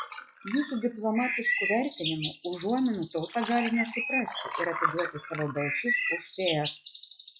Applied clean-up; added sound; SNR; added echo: classical method log-MMSE.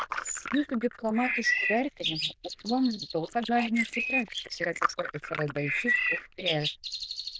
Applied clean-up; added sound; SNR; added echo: neural diffusion model UNIVERSE++.